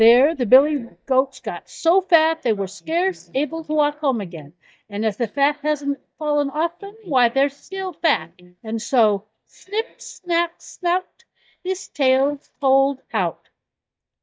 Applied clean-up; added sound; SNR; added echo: neural mask model DeepFilterNet 3.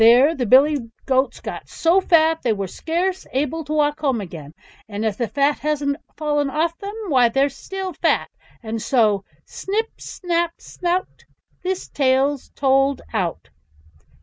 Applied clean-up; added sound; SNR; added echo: none; none; none; none.